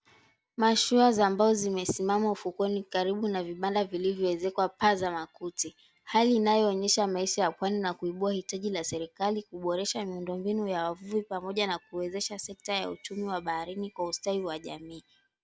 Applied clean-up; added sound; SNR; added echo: none; none; none; none.